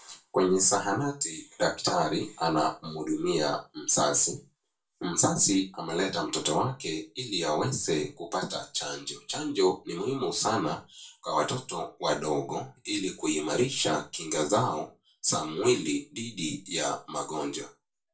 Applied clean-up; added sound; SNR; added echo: none; none; none; reverberation time 0.3 s.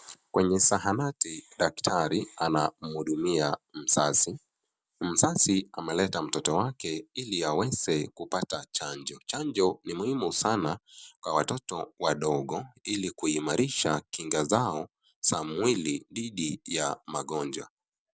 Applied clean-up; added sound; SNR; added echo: none; none; none; none.